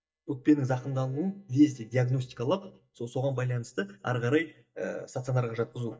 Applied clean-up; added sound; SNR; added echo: neural mask model DeepFilterNet 3.